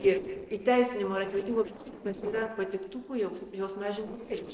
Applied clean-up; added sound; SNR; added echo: neural separator model SepFormer DNS4.